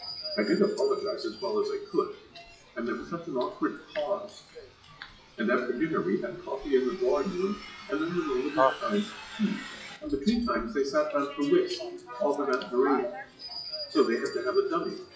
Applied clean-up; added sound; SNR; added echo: classical method WPE with log-MMSE.